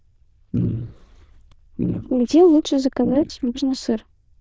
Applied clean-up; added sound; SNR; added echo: neural diffusion model UNIVERSE++.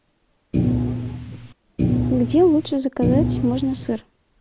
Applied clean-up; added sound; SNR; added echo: none; Thump, thud; 0 dB; none.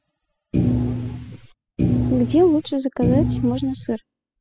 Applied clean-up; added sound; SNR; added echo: classical method spectral subtraction.